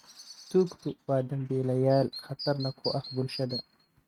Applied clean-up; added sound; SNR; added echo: neural mask model RNNoise.